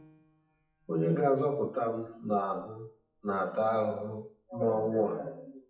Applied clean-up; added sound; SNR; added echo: classical method WPE with log-MMSE.